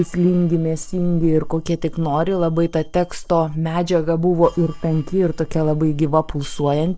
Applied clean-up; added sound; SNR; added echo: neural separator model SepFormer DNS4.